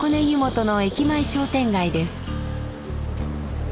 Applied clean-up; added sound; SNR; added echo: none; Thunder; 16 dB; none.